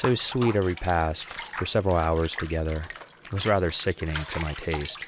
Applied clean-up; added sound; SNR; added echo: none; Bathtub (filling or washing) / Water; 12 dB; none.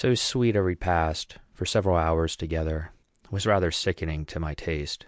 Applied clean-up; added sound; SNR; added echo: none; none; none; none.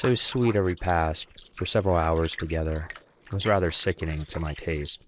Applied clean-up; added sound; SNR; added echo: neural mask model Resemble Enhance denoiser.